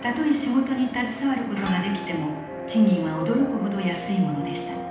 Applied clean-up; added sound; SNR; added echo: none; Harp; 18 dB; reverberation time 0.9 s.